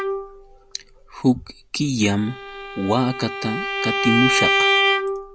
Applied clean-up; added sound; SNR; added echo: none; Bowed string instrument; 0 dB; none.